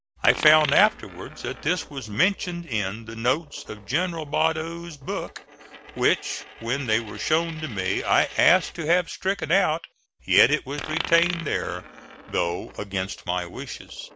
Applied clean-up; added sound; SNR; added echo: none; Coin (dropping); 13 dB; none.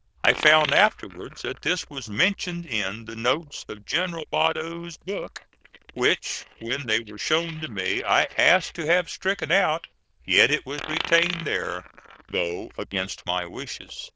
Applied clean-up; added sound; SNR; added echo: neural diffusion model UNIVERSE++.